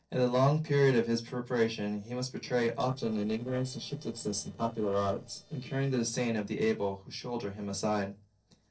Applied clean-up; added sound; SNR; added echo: neural separator model SepFormer DNS4.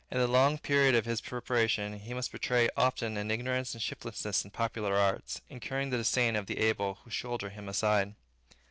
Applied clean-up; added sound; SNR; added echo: none; none; none; none.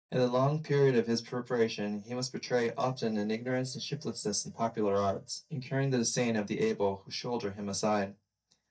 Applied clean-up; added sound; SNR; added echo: neural mask model DeepFilterNet 3.